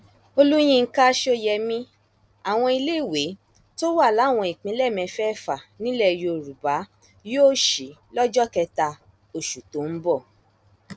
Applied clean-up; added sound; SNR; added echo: none; none; none; none.